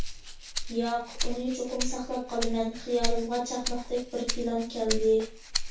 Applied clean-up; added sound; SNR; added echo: none; Rattle (instrument); 1 dB; reverberation time 0.3 s.